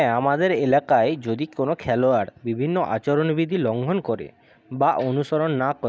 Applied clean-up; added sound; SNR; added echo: none; none; none; none.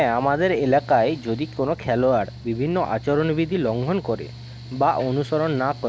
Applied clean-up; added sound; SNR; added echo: none; Mechanical fan; 16 dB; none.